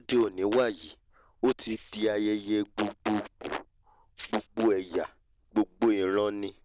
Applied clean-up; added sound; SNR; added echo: neural diffusion model UNIVERSE++.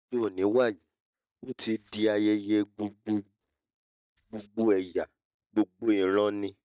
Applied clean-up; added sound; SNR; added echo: neural mask model DeepFilterNet 3.